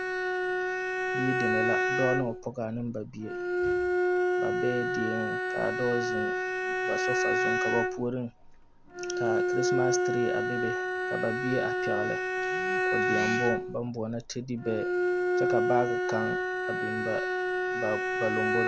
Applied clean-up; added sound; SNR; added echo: none; Bowed string instrument; -5 dB; none.